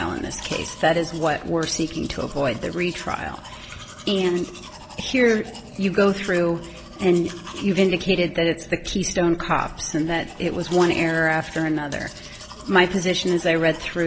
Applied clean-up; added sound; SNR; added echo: none; Domestic sounds, home sounds; 17 dB; none.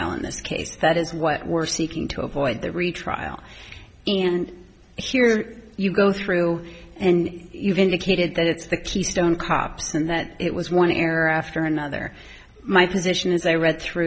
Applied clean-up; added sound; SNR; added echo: none; none; none; none.